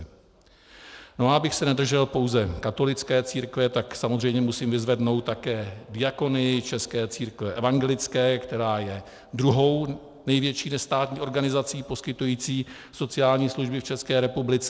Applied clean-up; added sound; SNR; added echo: none; none; none; none.